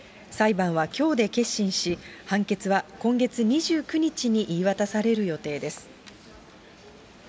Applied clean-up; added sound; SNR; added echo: none; none; none; none.